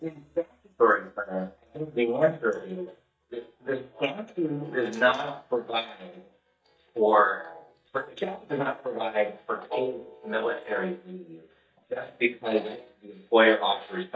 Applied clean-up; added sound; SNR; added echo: neural mask model DeepFilterNet 3.